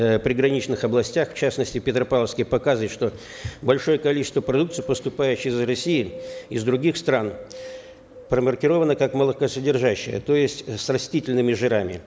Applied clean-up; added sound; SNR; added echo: none; Bird; 19 dB; none.